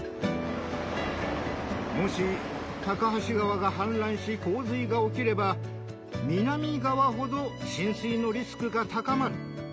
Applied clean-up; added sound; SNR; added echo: none; none; none; none.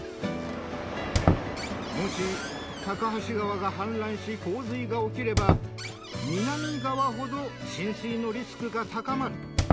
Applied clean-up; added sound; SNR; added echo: none; Squeak; 2 dB; none.